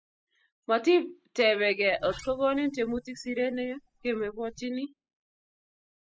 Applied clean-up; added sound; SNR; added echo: classical method spectral subtraction.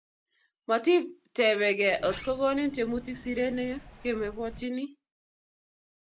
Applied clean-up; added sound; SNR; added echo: none; Sliding door; 16 dB; none.